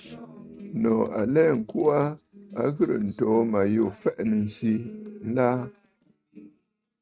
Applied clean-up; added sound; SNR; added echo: neural mask model RNNoise.